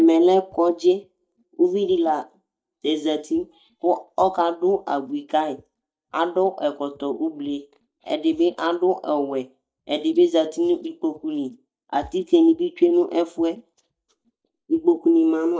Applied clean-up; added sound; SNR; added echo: neural mask model DeepFilterNet 3.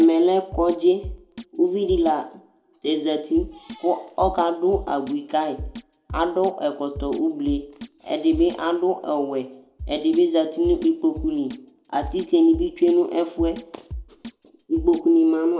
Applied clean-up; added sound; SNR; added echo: none; Drum kit; 15 dB; reverberation time 0.4 s.